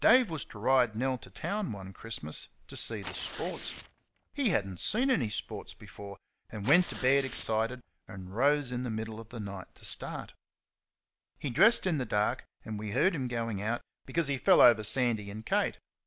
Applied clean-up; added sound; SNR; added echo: none; Tearing; 13 dB; none.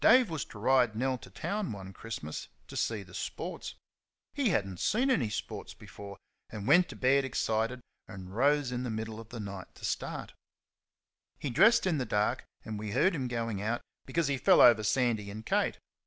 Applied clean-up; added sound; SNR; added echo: none; none; none; none.